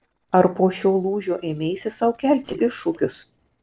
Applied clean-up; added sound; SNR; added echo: neural separator model SepFormer DNS4.